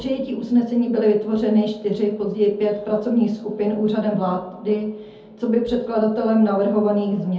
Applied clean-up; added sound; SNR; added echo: none; none; none; reverberation time 0.5 s.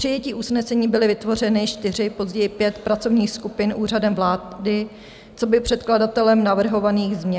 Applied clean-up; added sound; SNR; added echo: none; none; none; none.